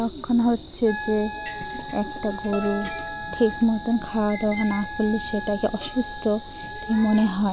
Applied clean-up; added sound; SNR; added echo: none; Guitar + Wind instrument, woodwind instrument; 11 dB; none.